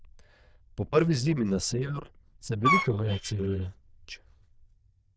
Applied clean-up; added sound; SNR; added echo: neural diffusion model UNIVERSE++.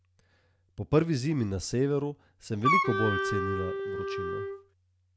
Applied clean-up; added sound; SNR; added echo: none; Wind instrument, woodwind instrument; -1 dB; none.